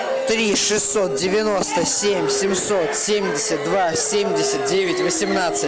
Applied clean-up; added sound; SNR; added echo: none; Livestock, farm animals, working animals; 18 dB; none.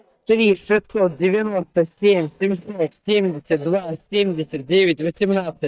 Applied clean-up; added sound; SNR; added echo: neural mask model DeepFilterNet 3.